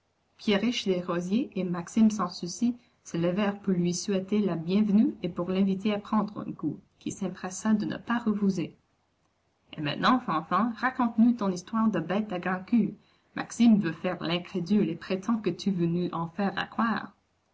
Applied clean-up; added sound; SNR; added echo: none; none; none; none.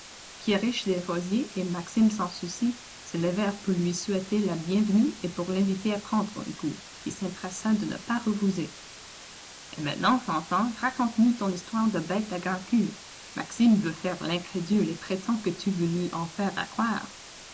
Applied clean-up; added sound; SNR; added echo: none; Water; 17 dB; none.